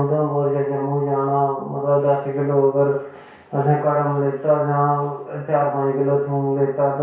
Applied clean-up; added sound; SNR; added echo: none; none; none; reverberation time 0.6 s.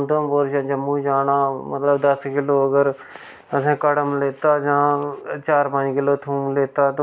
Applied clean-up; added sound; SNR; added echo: none; none; none; none.